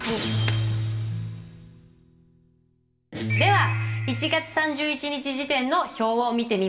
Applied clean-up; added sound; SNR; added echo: none; Guitar; 2 dB; reverberation time 2.3 s.